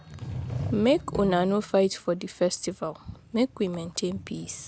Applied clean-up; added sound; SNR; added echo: none; Sliding door + Bowed string instrument; 11 dB; none.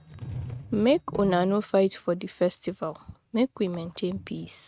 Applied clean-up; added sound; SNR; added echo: neural mask model RNNoise.